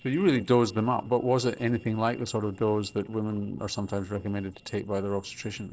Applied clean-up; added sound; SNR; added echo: neural separator model SepFormer DNS4.